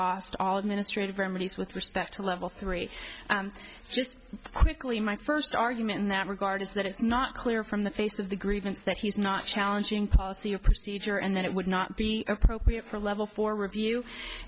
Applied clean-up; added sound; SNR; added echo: none; none; none; none.